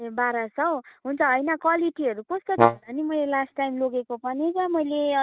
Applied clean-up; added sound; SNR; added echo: neural mask model DeepFilterNet 3.